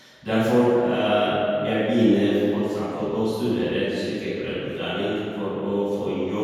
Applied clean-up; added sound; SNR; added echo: none; none; none; reverberation time 2.0 s.